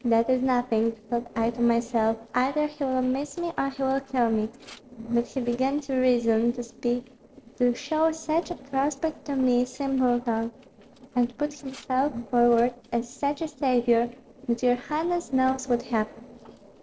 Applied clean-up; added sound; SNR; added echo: neural separator model SepFormer DNS4.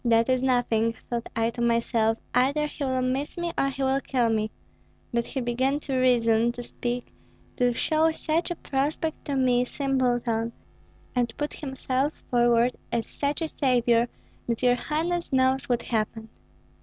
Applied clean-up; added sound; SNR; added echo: none; none; none; none.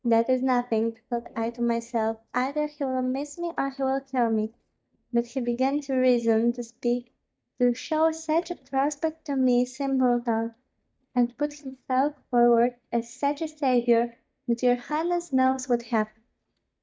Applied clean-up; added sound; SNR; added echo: neural mask model DeepFilterNet 3.